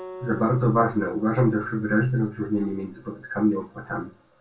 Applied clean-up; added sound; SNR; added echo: none; Acoustic guitar; 19 dB; reverberation time 0.2 s.